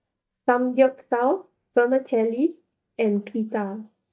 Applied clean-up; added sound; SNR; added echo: neural mask model DeepFilterNet 3.